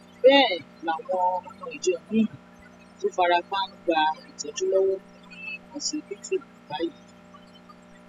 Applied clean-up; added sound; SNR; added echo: classical method spectral subtraction.